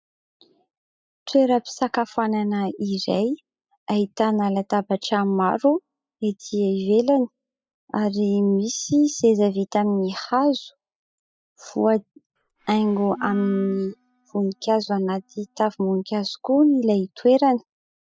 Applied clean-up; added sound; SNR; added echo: classical method spectral subtraction.